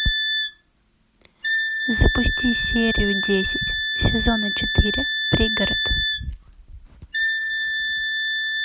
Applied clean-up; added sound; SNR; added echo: none; Wind instrument, woodwind instrument; -1 dB; none.